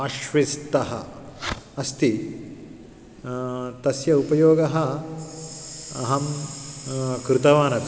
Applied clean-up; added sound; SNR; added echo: none; Fireworks; 12 dB; none.